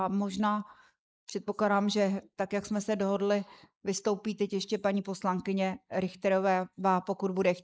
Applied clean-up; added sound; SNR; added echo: neural mask model Resemble Enhance denoiser.